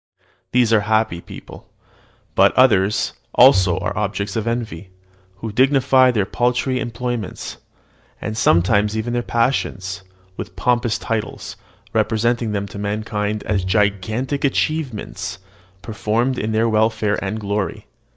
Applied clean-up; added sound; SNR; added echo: neural mask model DeepFilterNet 3.